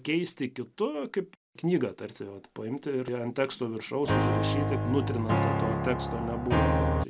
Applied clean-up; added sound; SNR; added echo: none; Piano; -5 dB; none.